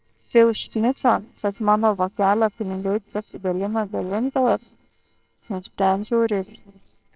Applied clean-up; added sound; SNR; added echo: neural separator model SepFormer WHAMR!.